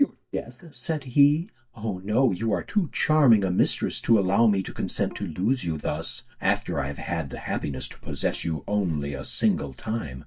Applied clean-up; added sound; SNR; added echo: neural mask model DeepFilterNet 3.